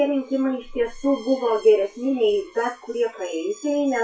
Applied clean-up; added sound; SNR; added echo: classical method WPE with log-MMSE.